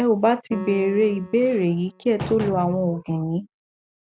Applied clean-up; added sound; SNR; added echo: none; Piano; 19 dB; none.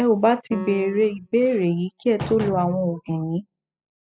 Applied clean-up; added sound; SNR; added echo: classical method spectral subtraction.